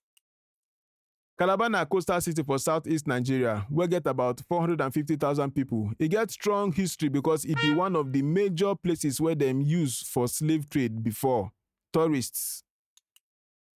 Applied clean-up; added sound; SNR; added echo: neural mask model RNNoise.